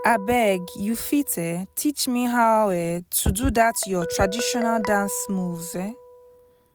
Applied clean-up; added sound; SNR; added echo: none; Guitar; 13 dB; none.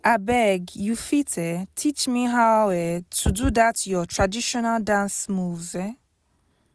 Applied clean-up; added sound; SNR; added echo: none; none; none; none.